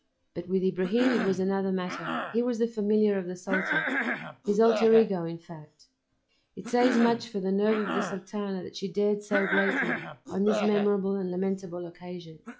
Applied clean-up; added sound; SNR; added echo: classical method log-MMSE.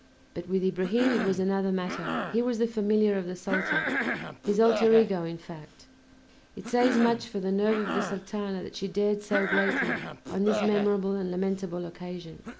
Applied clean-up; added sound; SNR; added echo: none; Cough; 7 dB; none.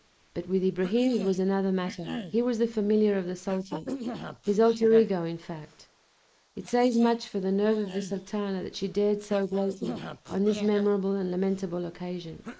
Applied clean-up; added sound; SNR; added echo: neural mask model Resemble Enhance denoiser.